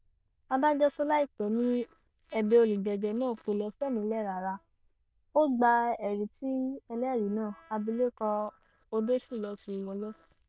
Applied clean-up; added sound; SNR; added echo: neural diffusion model UNIVERSE++.